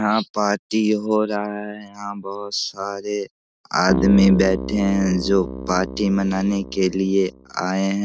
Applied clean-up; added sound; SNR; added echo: none; Keyboard (musical); 7 dB; none.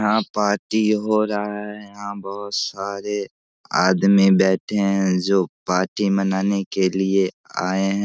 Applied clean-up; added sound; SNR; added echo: none; none; none; none.